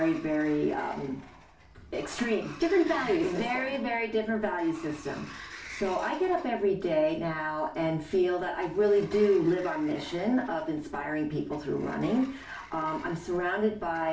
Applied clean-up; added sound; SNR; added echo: none; Sliding door; 19 dB; reverberation time 0.4 s.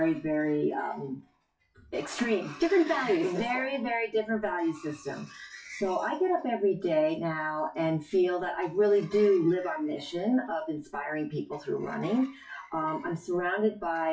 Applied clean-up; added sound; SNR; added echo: classical method WPE with log-MMSE.